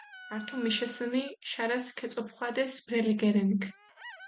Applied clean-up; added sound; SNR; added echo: none; Chicken, rooster; 20 dB; none.